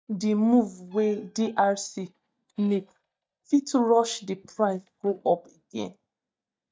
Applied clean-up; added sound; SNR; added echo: neural mask model DeepFilterNet 3.